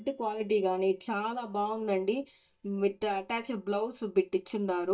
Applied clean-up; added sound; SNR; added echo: neural mask model DeepFilterNet 3.